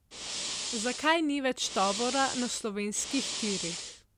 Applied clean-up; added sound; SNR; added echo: none; Fire; 5 dB; none.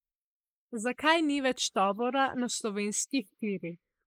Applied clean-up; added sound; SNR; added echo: neural mask model Resemble Enhance denoiser.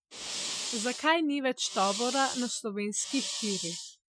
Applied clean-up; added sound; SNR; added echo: classical method Wiener filter.